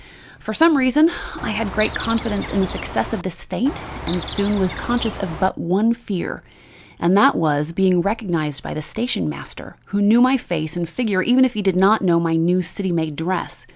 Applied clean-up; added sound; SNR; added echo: none; Chirp, tweet; 9 dB; none.